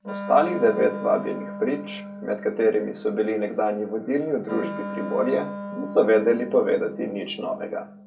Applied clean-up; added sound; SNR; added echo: none; Wind instrument, woodwind instrument; 11 dB; reverberation time 0.2 s.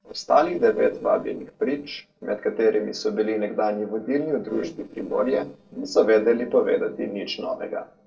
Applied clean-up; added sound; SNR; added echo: neural separator model SepFormer DNS4.